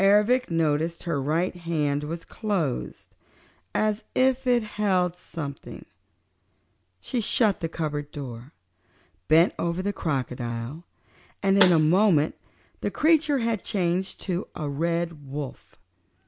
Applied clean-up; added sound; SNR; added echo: none; Snare drum; 2 dB; none.